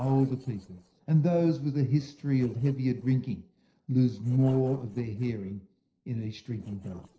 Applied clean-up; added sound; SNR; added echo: neural separator model SepFormer DNS4.